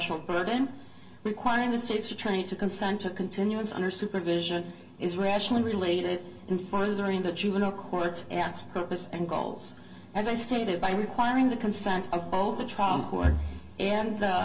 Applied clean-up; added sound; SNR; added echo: none; none; none; reverberation time 0.2 s.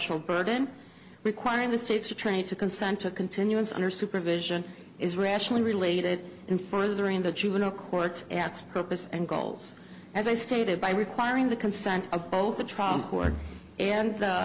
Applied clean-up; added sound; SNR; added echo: none; none; none; none.